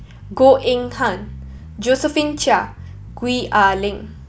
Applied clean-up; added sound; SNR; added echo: none; Bass guitar; 16 dB; none.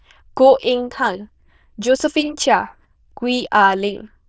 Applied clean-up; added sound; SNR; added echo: neural diffusion model UNIVERSE++.